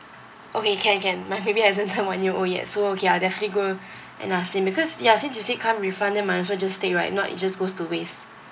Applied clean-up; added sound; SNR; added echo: none; none; none; none.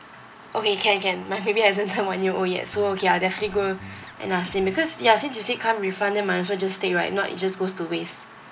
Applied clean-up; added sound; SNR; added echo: none; Guitar; 20 dB; none.